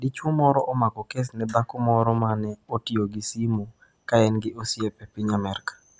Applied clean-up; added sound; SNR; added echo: none; none; none; none.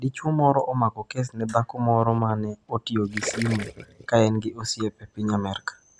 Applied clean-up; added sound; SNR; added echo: none; Gurgling; 12 dB; none.